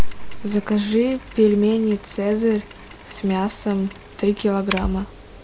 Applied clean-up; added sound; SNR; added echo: none; Mechanisms; 18 dB; none.